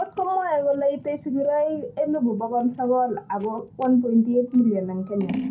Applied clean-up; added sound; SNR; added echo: none; Scissors; 16 dB; reverberation time 0.2 s.